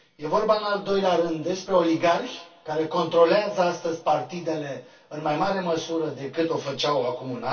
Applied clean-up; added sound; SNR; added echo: none; none; none; reverberation time 0.2 s.